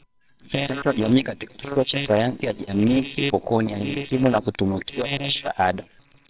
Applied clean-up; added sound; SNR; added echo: neural separator model SepFormer WHAMR!.